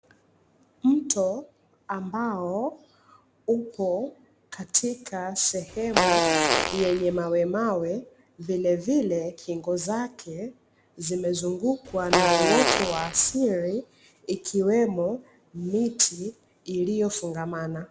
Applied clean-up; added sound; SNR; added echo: none; Fart; -3 dB; none.